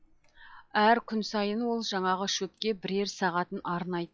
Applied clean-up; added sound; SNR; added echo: classical method log-MMSE.